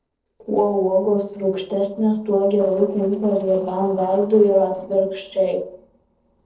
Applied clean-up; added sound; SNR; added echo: neural separator model SepFormer DNS4.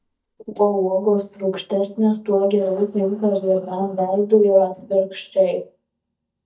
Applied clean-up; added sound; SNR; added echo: neural mask model DeepFilterNet 3.